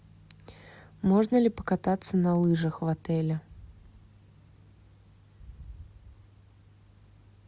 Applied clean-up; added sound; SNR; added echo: none; none; none; none.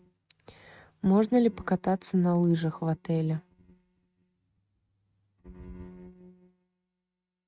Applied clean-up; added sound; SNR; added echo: neural mask model RNNoise.